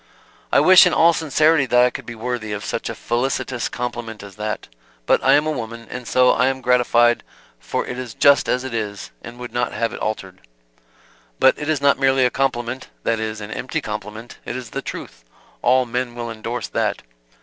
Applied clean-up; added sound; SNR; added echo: none; none; none; none.